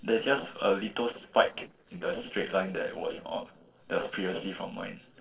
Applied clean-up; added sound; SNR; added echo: neural separator model SepFormer DNS4.